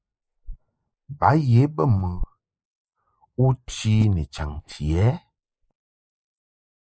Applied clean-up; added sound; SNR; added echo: neural mask model Resemble Enhance denoiser.